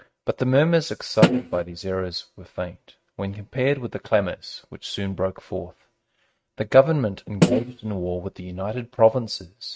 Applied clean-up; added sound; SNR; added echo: neural mask model RNNoise.